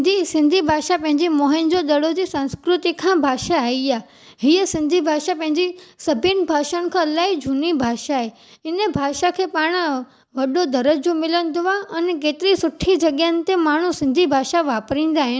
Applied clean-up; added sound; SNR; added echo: none; none; none; none.